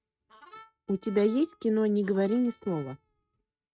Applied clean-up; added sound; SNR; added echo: neural mask model RNNoise.